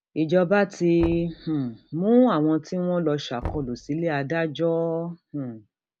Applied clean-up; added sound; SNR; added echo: none; Knock; 16 dB; none.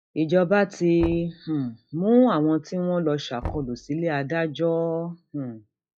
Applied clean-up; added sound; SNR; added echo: classical method log-MMSE.